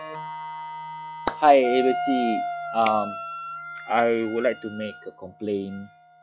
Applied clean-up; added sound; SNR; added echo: classical method log-MMSE.